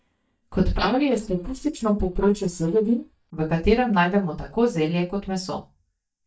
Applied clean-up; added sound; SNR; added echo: neural mask model DeepFilterNet 3.